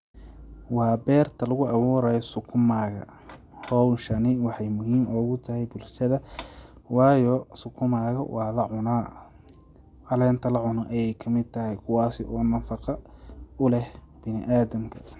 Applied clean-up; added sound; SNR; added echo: none; none; none; none.